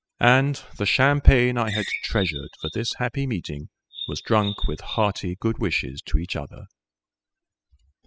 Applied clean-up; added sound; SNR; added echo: classical method spectral subtraction.